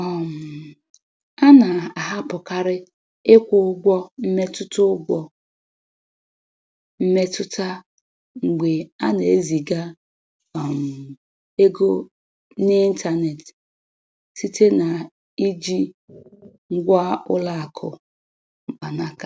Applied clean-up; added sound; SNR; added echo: none; none; none; none.